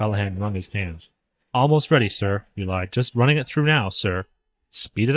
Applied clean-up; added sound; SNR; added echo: neural mask model DeepFilterNet 3.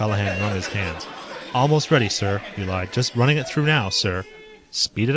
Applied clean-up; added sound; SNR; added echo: none; Crowd; 13 dB; none.